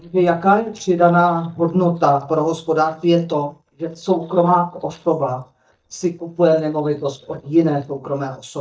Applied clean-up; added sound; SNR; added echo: neural mask model DeepFilterNet 3.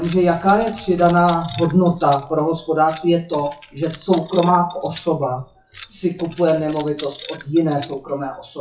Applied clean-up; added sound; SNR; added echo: classical method WPE with log-MMSE.